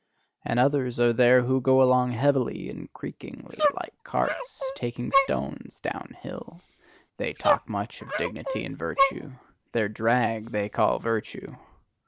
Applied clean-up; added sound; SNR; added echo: none; Dog; 4 dB; none.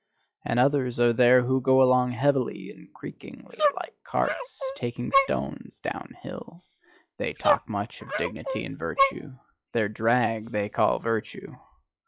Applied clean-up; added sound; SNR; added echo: classical method log-MMSE.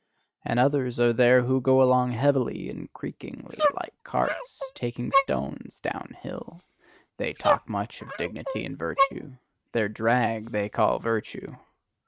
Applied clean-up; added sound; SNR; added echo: neural mask model RNNoise.